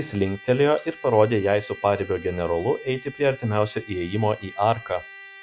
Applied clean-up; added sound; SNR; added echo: none; Cutlery, silverware + Trumpet; 19 dB; none.